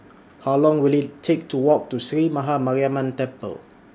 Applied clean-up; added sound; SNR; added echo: none; none; none; none.